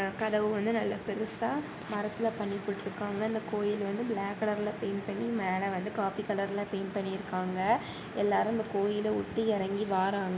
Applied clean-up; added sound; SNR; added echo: none; none; none; none.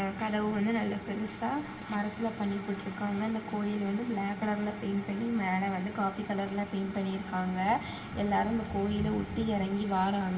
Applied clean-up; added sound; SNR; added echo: none; Thunder; 16 dB; reverberation time 1.7 s.